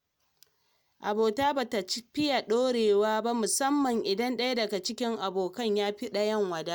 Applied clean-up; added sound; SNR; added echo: none; none; none; none.